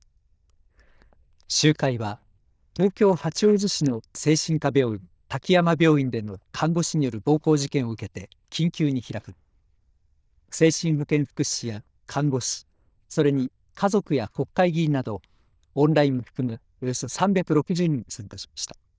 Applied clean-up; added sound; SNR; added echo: neural diffusion model UNIVERSE++.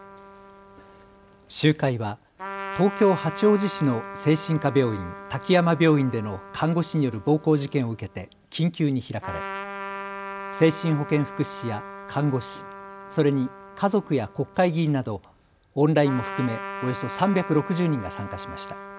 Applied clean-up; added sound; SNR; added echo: none; Trumpet; 13 dB; none.